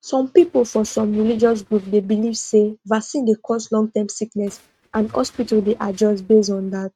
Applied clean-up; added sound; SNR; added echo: neural mask model RNNoise.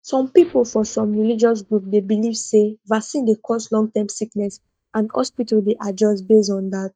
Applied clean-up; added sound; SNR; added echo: neural mask model DeepFilterNet 3.